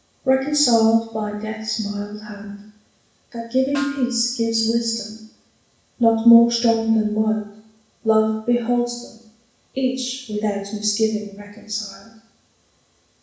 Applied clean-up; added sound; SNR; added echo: none; Snare drum; 17 dB; reverberation time 0.7 s.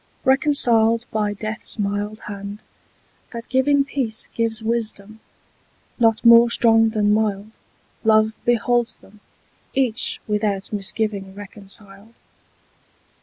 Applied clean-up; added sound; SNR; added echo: none; none; none; none.